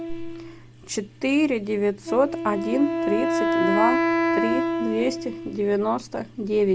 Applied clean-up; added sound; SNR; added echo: none; Wind instrument, woodwind instrument; 2 dB; none.